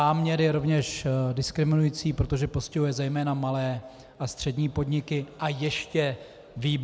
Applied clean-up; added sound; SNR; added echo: none; none; none; none.